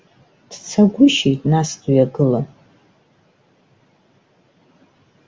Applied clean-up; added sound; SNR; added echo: none; none; none; none.